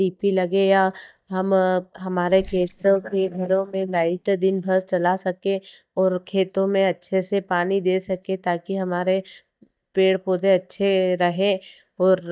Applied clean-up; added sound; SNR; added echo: neural mask model DeepFilterNet 3.